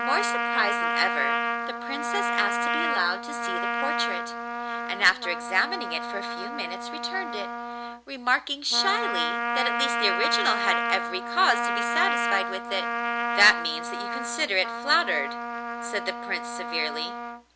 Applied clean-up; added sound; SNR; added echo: none; Trumpet; 0 dB; none.